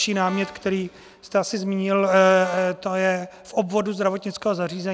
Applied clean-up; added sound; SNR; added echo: none; Brass instrument; 19 dB; none.